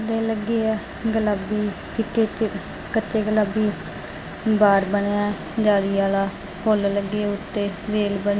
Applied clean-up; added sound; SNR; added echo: none; none; none; none.